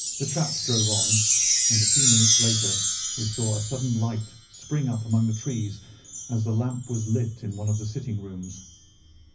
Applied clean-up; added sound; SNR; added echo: none; Chime; -1 dB; reverberation time 0.4 s.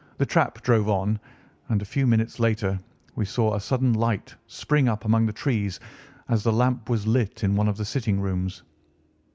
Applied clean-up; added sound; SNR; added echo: none; none; none; none.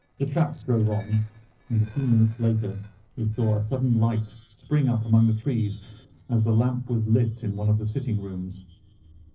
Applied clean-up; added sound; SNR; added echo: neural separator model SepFormer DNS4.